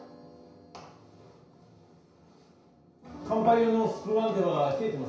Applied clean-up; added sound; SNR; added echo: none; none; none; reverberation time 0.6 s.